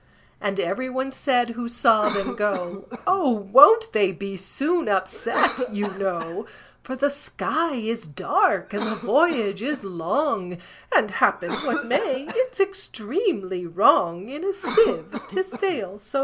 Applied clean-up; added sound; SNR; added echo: none; Cough; 13 dB; none.